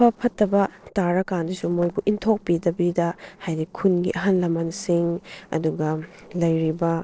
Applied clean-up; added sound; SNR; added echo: neural separator model SepFormer DNS4.